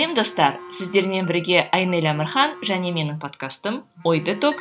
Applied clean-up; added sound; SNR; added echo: none; Telephone; 20 dB; none.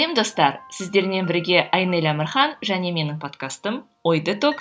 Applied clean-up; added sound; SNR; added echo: none; none; none; none.